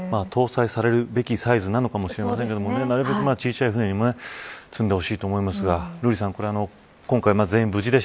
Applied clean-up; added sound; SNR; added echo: none; none; none; none.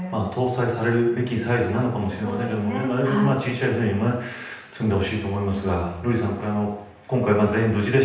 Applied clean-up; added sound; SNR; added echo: none; none; none; reverberation time 0.9 s.